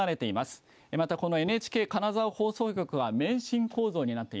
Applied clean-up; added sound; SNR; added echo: none; none; none; none.